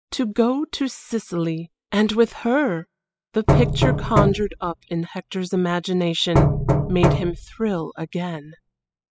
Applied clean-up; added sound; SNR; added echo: classical method spectral subtraction.